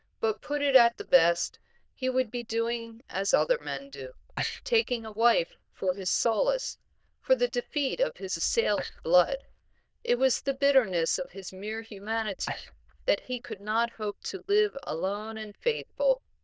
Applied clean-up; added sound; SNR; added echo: neural diffusion model UNIVERSE++.